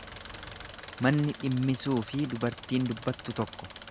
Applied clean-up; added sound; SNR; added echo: none; Engine; 13 dB; none.